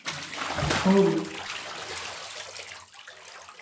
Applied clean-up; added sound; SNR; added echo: none; Bathtub (filling or washing) / Splash, splatter; 4 dB; reverberation time 0.7 s.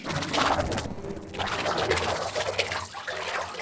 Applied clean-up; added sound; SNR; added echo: neural separator model SepFormer DNS4.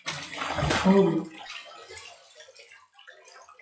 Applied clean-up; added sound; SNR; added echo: classical method WPE with log-MMSE.